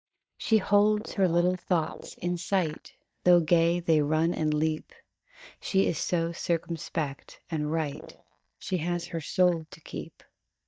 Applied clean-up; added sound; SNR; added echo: neural mask model DeepFilterNet 3.